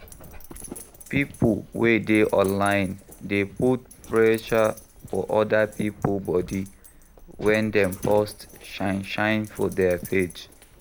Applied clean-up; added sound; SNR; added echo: none; Dog; 19 dB; none.